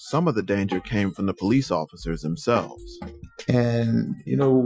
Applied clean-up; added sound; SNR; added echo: classical method Wiener filter.